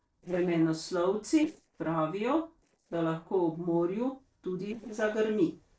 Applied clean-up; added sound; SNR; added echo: neural separator model SepFormer DNS4.